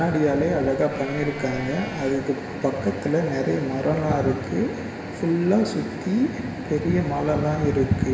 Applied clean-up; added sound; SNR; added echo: none; Livestock, farm animals, working animals; 14 dB; reverberation time 2.8 s.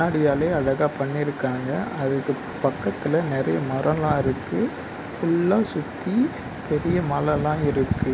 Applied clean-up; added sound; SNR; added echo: none; none; none; none.